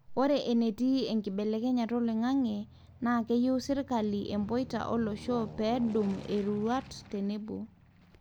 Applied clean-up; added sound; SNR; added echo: none; Aircraft; 18 dB; none.